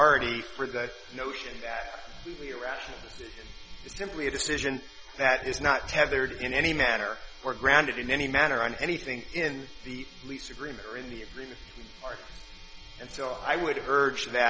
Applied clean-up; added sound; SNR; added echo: none; none; none; none.